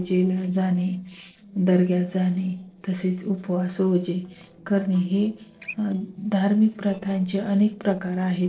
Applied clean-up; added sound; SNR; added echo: neural separator model SepFormer DNS4.